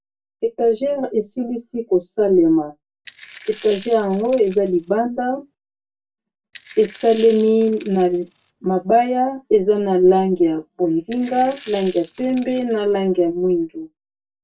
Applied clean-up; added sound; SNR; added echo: none; Coin (dropping); 14 dB; reverberation time 0.1 s.